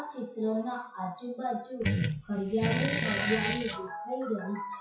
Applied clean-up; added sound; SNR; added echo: classical method WPE with log-MMSE.